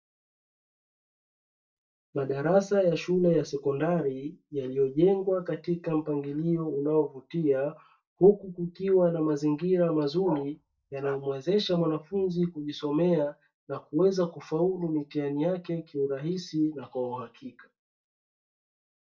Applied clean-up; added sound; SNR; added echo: neural mask model DeepFilterNet 3.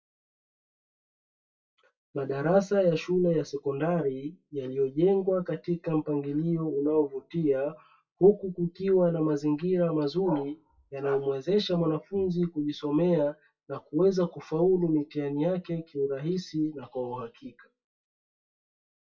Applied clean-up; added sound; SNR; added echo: classical method WPE with log-MMSE.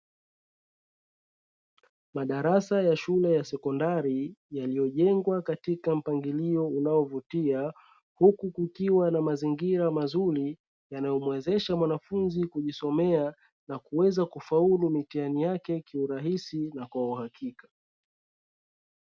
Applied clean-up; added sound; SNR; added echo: none; none; none; none.